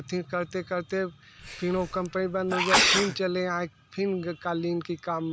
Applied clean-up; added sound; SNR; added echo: none; Sneeze; -1 dB; none.